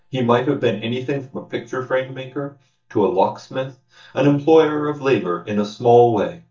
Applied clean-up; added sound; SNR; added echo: neural mask model DeepFilterNet 3.